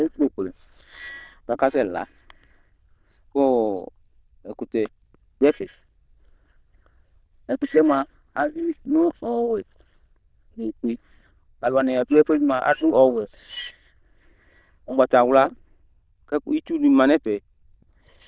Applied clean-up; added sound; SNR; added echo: neural diffusion model UNIVERSE++.